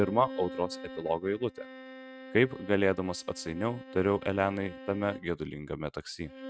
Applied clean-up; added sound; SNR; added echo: neural mask model RNNoise.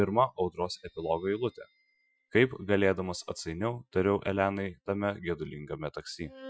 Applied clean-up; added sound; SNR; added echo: classical method Wiener filter.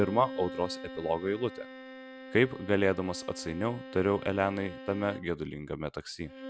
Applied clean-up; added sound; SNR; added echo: none; Bowed string instrument; 13 dB; none.